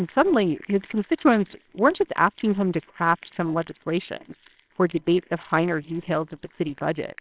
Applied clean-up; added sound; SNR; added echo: neural separator model SepFormer WHAMR!.